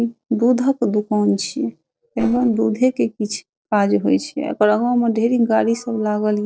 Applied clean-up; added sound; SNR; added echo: neural separator model SepFormer DNS4.